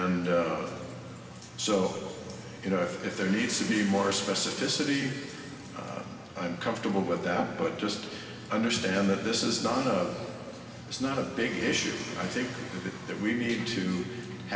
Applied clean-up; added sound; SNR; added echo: none; Tools; 17 dB; reverberation time 2.4 s.